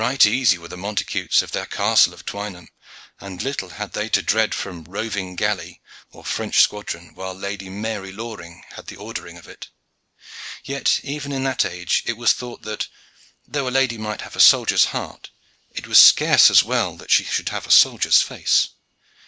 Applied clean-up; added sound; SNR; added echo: none; none; none; none.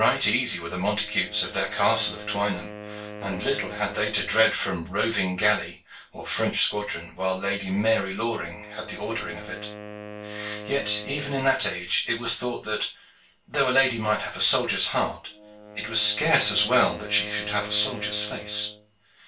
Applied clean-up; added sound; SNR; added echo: none; Wind instrument, woodwind instrument; 18 dB; reverberation time 0.2 s.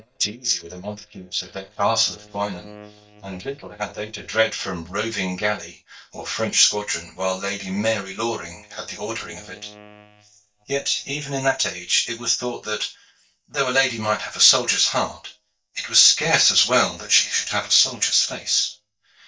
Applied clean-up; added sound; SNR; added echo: neural mask model DeepFilterNet 3.